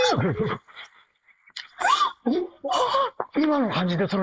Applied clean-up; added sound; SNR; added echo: neural mask model Resemble Enhance denoiser.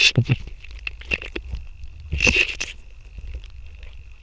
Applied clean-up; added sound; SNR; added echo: neural diffusion model UNIVERSE++.